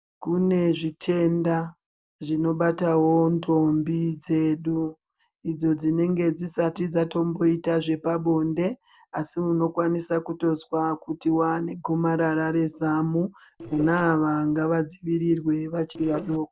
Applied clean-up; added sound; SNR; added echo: neural separator model SepFormer DNS4.